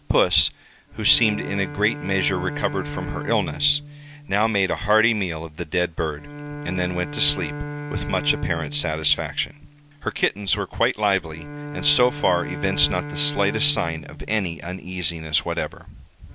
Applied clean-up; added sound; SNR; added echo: none; Bowed string instrument; 11 dB; none.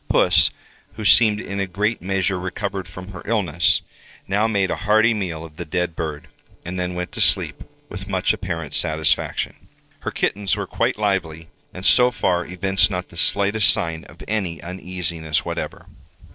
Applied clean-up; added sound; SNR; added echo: neural separator model SepFormer DNS4.